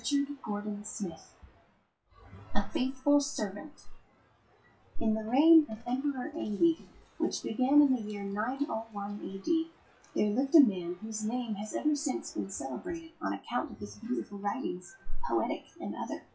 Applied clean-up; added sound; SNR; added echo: classical method WPE with log-MMSE.